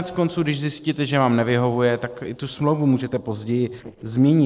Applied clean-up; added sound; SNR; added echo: neural separator model SepFormer DNS4.